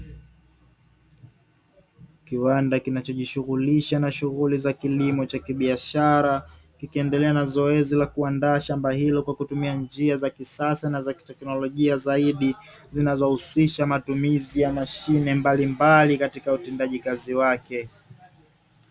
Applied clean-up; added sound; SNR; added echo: none; none; none; none.